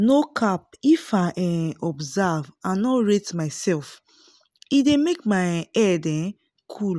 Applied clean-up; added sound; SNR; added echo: none; none; none; none.